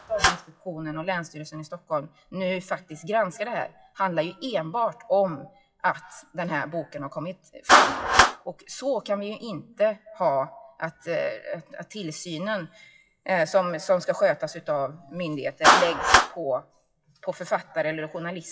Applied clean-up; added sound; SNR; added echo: classical method WPE with log-MMSE.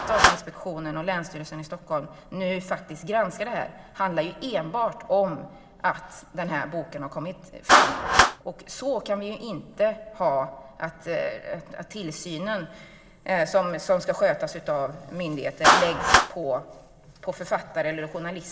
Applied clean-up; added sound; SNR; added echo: none; Clapping; 1 dB; reverberation time 2.9 s.